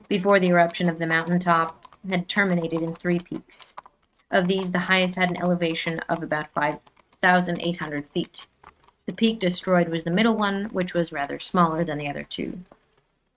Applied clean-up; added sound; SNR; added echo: neural mask model RNNoise.